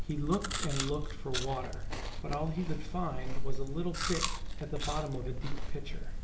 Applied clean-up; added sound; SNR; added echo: none; Chewing, mastication; -4 dB; reverberation time 0.8 s.